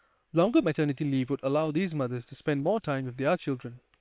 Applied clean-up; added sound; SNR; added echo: neural separator model SepFormer WHAM!.